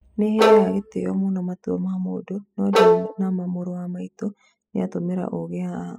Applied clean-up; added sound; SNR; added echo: classical method spectral subtraction.